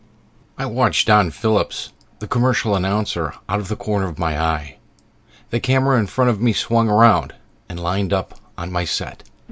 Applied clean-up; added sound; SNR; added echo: none; none; none; none.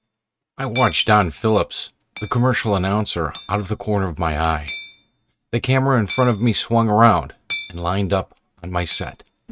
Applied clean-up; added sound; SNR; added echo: neural mask model RNNoise.